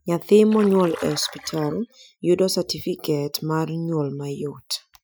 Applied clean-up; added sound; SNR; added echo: classical method Wiener filter.